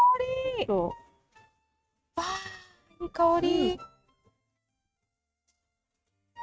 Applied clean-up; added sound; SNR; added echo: neural mask model RNNoise.